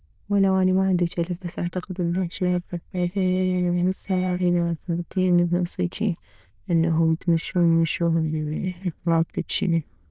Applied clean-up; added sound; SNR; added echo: neural diffusion model UNIVERSE++.